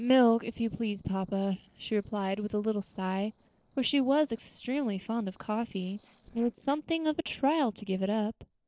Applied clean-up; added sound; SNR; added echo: neural separator model SepFormer DNS4.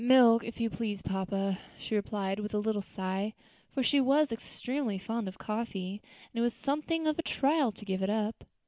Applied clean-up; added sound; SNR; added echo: none; none; none; none.